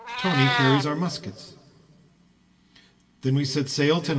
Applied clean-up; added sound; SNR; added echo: none; Meow; 7 dB; reverberation time 2.0 s.